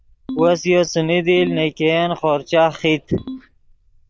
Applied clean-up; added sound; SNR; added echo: neural diffusion model UNIVERSE++.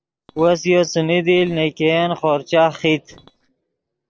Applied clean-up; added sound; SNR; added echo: neural separator model SepFormer DNS4.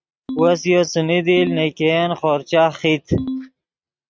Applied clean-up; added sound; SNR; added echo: neural mask model RNNoise.